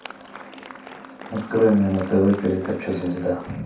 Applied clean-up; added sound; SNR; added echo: none; Applause; 19 dB; reverberation time 0.6 s.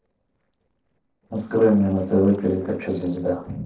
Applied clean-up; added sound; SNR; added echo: neural separator model SepFormer DNS4.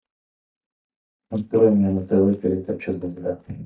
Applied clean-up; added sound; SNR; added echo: neural mask model DeepFilterNet 3.